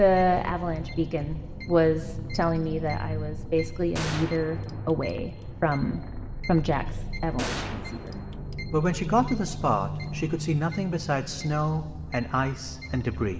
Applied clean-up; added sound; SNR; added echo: none; Gunshot, gunfire; 12 dB; reverberation time 1.8 s.